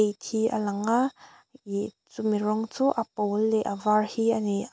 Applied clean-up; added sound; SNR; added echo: none; none; none; none.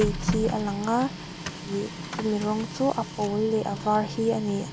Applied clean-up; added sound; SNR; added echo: none; Printer; 6 dB; none.